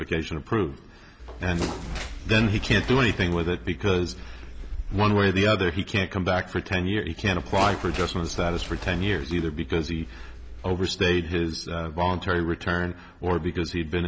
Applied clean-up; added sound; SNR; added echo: none; Bird; 10 dB; none.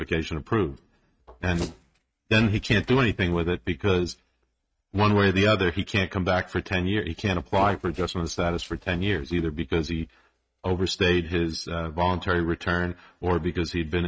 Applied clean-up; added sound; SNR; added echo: neural mask model RNNoise.